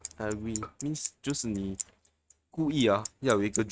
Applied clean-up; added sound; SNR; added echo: neural mask model RNNoise.